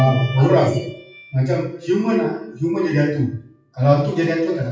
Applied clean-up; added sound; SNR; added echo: classical method WPE with log-MMSE.